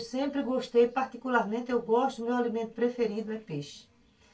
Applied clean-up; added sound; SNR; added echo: none; none; none; reverberation time 0.2 s.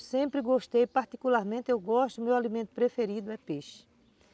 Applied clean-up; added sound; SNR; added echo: none; none; none; none.